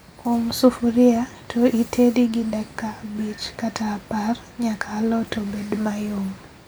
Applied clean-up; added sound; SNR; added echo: none; none; none; none.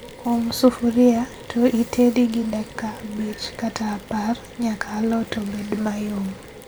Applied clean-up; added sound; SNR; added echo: none; Mechanisms; 20 dB; none.